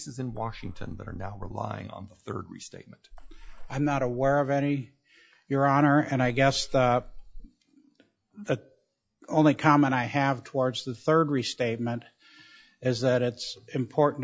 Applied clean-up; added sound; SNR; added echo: classical method log-MMSE.